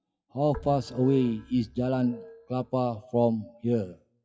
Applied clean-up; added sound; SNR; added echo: classical method WPE with log-MMSE.